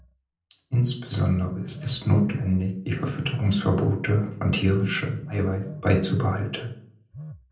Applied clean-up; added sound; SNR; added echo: none; Telephone; 20 dB; reverberation time 0.6 s.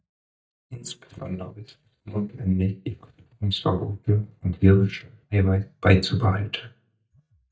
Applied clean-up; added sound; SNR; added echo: neural mask model DeepFilterNet 3.